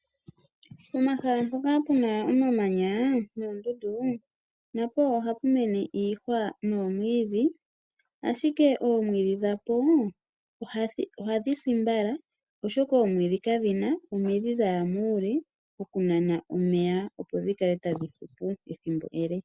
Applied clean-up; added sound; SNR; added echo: none; none; none; none.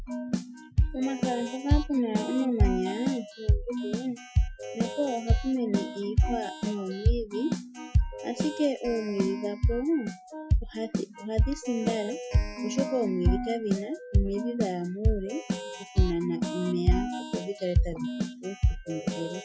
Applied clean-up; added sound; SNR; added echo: classical method Wiener filter.